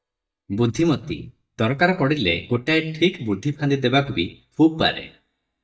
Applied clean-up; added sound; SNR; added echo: neural mask model DeepFilterNet 3.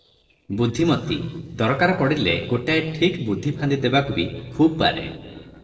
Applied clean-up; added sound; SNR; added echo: neural separator model SepFormer DNS4.